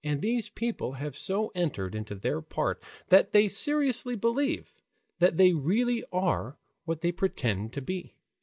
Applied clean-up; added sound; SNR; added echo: none; none; none; none.